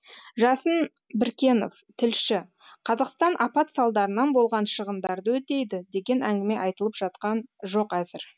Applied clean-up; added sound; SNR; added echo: none; none; none; none.